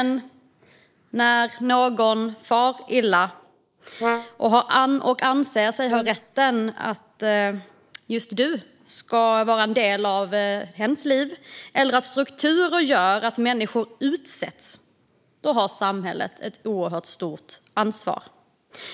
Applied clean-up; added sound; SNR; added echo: neural mask model Resemble Enhance denoiser.